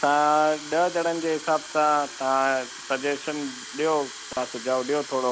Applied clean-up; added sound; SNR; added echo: none; Fill (with liquid) / Water tap, faucet; 14 dB; none.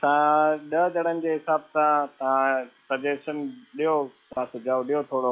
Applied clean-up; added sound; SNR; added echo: classical method log-MMSE.